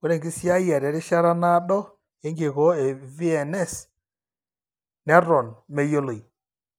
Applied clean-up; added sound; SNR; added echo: none; none; none; none.